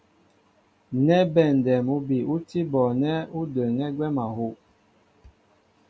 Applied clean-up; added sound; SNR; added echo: none; none; none; none.